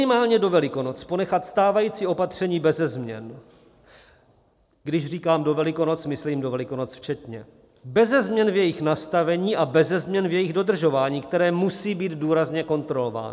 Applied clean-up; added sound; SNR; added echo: none; none; none; none.